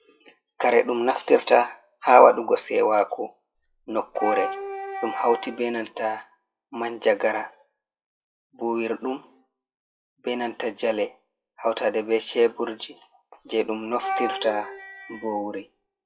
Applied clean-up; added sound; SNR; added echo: classical method WPE with log-MMSE.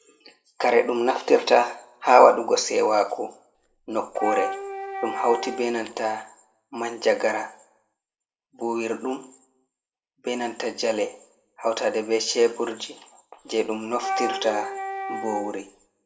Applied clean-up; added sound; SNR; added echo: none; Wind instrument, woodwind instrument; 7 dB; reverberation time 0.4 s.